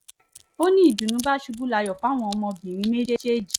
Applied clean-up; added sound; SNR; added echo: neural mask model RNNoise.